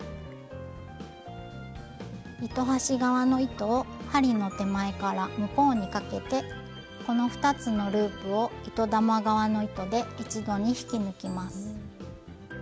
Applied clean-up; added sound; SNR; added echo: none; none; none; none.